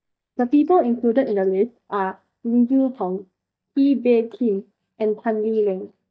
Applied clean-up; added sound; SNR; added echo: neural mask model DeepFilterNet 3.